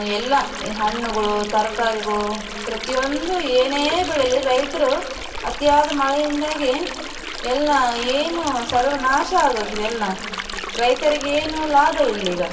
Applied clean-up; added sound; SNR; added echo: none; Stream; 9 dB; reverberation time 2.4 s.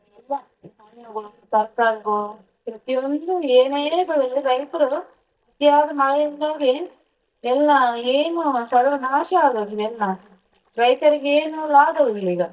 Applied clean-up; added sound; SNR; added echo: neural mask model DeepFilterNet 3.